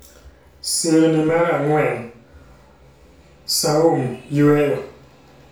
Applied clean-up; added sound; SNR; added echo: none; none; none; reverberation time 0.5 s.